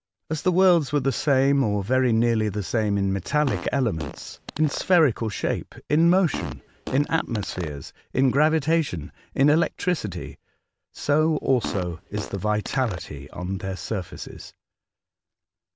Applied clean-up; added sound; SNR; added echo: none; Fart; 12 dB; none.